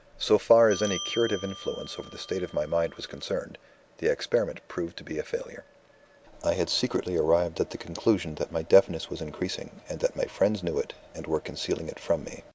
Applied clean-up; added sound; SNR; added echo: none; Bell; 13 dB; none.